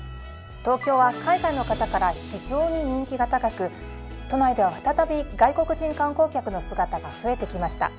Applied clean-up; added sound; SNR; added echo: none; none; none; none.